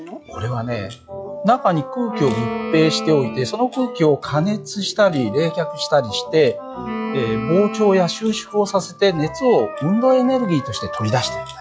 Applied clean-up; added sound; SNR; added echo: classical method log-MMSE.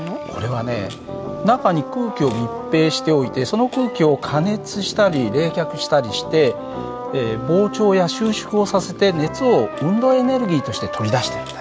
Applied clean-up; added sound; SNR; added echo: none; none; none; none.